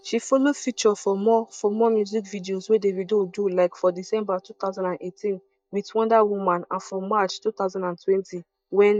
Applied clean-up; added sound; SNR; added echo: neural mask model DeepFilterNet 3.